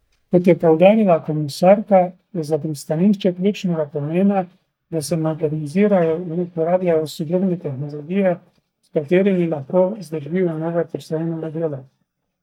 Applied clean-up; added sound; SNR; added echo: neural mask model DeepFilterNet 3.